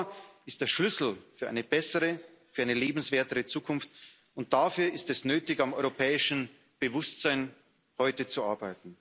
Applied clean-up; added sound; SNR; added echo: none; none; none; none.